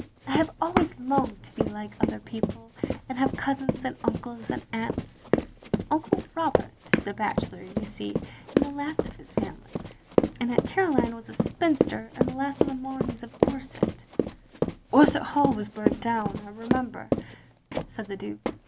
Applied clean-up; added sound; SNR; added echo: none; Run; -1 dB; none.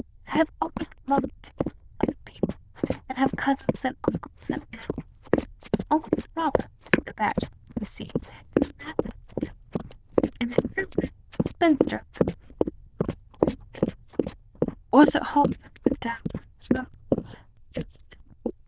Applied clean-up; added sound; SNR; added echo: neural diffusion model UNIVERSE++.